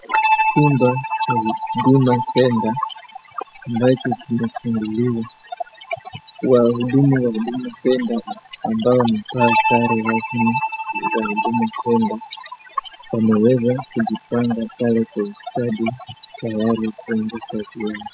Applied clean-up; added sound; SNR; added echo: classical method spectral subtraction.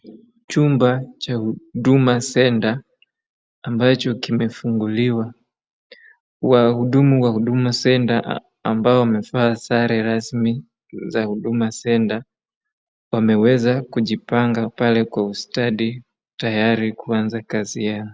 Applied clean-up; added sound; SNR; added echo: none; none; none; none.